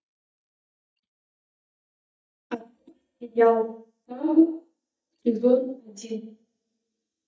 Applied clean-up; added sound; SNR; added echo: neural mask model DeepFilterNet 3.